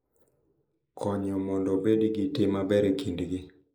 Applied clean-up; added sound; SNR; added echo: neural mask model Resemble Enhance denoiser.